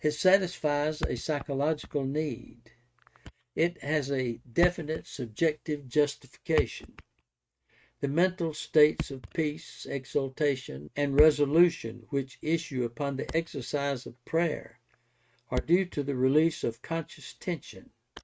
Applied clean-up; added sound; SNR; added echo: neural mask model RNNoise.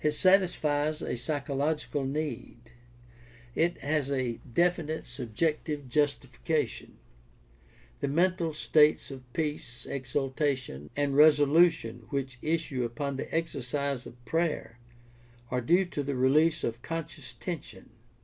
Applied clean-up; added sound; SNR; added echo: none; none; none; none.